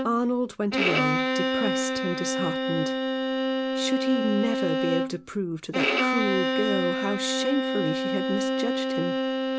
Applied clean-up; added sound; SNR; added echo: none; Bowed string instrument; -3 dB; none.